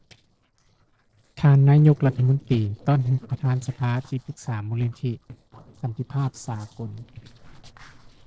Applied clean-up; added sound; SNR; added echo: neural separator model SepFormer DNS4.